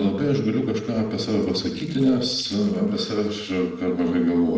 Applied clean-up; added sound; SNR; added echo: neural separator model SepFormer DNS4.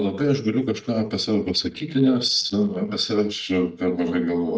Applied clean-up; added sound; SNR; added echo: neural mask model DeepFilterNet 3.